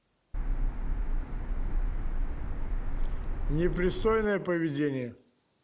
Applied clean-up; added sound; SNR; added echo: none; Car; -4 dB; none.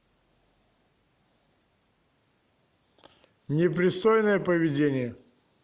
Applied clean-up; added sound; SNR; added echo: none; none; none; none.